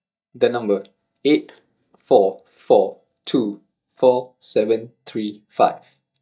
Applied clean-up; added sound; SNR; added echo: neural mask model DeepFilterNet 3.